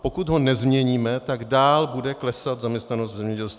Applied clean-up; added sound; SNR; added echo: none; none; none; none.